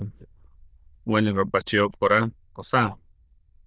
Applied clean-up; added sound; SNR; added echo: neural diffusion model UNIVERSE++.